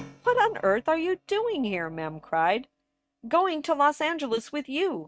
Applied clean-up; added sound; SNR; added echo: neural mask model RNNoise.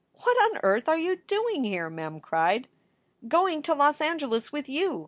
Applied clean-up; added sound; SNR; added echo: none; none; none; none.